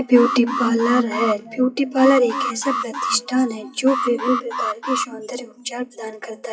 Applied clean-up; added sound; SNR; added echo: classical method WPE with log-MMSE.